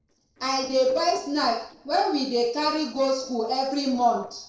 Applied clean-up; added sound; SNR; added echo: neural separator model SepFormer DNS4.